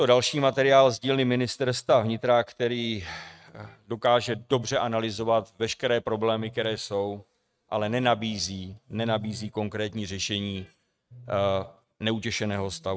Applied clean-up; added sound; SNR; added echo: neural mask model RNNoise.